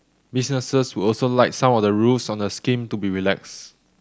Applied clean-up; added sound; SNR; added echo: none; none; none; none.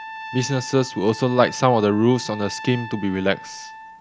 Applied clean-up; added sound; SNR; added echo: none; Trumpet; 15 dB; none.